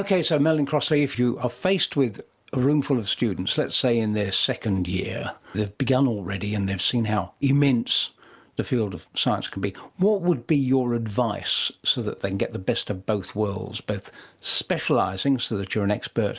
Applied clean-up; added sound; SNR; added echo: none; none; none; none.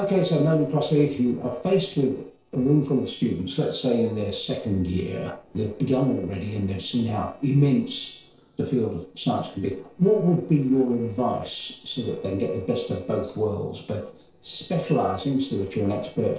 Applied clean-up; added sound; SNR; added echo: neural separator model SepFormer DNS4.